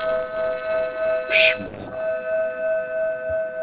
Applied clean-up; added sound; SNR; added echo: neural separator model SepFormer DNS4.